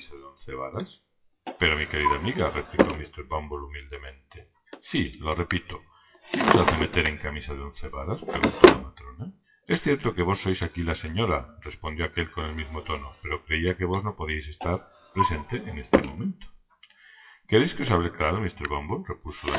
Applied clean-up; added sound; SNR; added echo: classical method WPE with log-MMSE.